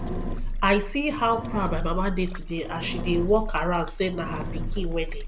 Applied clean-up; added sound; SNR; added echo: none; Engine; 3 dB; none.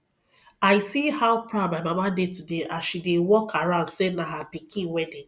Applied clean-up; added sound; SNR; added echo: none; none; none; none.